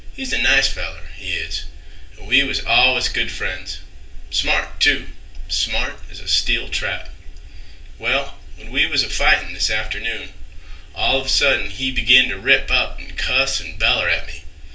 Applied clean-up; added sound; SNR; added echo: none; none; none; reverberation time 0.3 s.